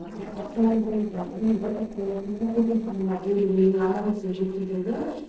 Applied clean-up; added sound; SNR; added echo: neural separator model SepFormer DNS4.